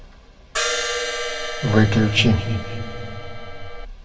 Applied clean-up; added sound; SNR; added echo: none; Crash cymbal; 4 dB; reverberation time 1.4 s.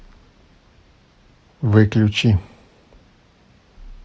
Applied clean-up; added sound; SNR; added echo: none; none; none; none.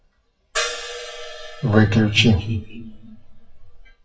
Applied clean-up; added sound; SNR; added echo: classical method WPE with log-MMSE.